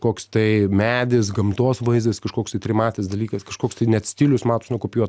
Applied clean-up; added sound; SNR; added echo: none; none; none; none.